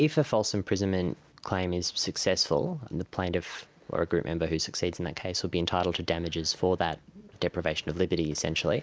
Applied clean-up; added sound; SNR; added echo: none; none; none; none.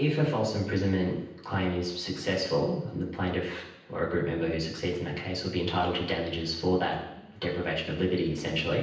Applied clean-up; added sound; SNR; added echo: none; none; none; reverberation time 0.9 s.